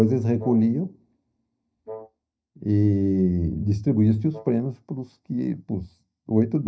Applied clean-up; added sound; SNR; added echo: neural mask model DeepFilterNet 3.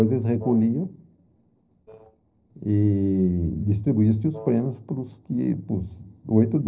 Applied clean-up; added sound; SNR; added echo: neural separator model SepFormer DNS4.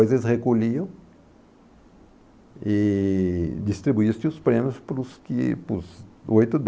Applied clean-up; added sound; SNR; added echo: none; none; none; none.